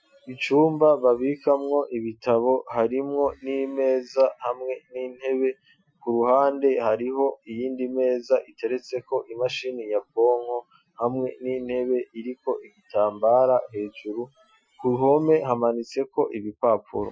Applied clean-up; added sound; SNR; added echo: classical method Wiener filter.